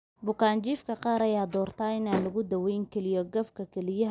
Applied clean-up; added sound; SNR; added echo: none; Slam; 12 dB; none.